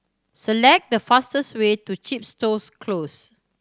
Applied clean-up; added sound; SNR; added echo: none; none; none; none.